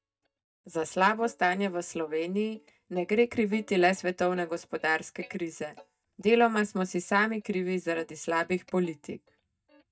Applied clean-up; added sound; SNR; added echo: neural mask model DeepFilterNet 3.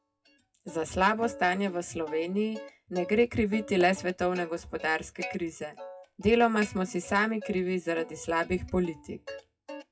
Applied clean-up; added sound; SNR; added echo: classical method WPE with log-MMSE.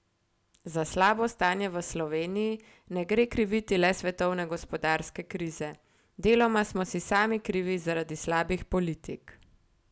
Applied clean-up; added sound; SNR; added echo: none; none; none; none.